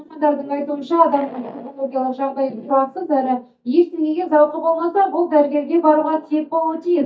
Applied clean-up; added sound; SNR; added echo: neural mask model DeepFilterNet 3.